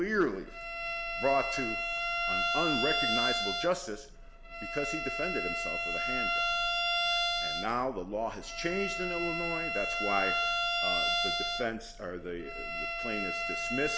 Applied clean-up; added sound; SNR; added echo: none; Bowed string instrument; -2 dB; none.